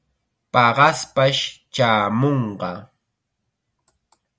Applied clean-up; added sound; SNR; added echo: none; none; none; none.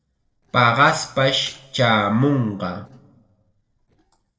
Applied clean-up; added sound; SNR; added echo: neural separator model SepFormer DNS4.